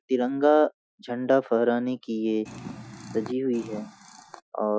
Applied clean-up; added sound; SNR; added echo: classical method Wiener filter.